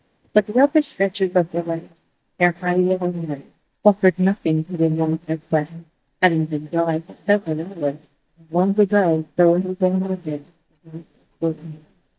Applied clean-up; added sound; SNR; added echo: neural mask model DeepFilterNet 3.